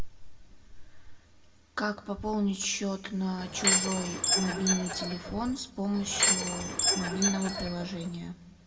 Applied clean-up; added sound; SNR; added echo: none; Door / Chime; -3 dB; reverberation time 1.5 s.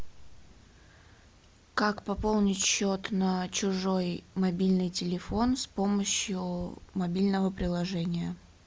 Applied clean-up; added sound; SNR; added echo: none; none; none; none.